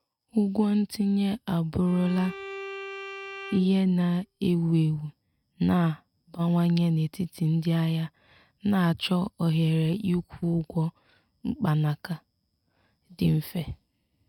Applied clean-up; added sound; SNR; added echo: neural mask model RNNoise.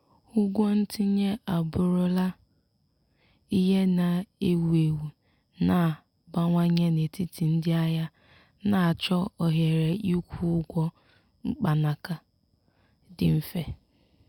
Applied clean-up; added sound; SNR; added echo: none; none; none; none.